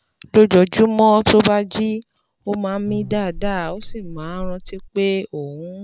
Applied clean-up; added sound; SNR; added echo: none; Buzz; 11 dB; none.